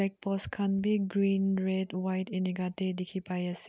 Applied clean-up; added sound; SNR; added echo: none; none; none; none.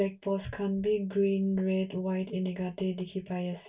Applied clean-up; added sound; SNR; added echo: none; none; none; reverberation time 0.2 s.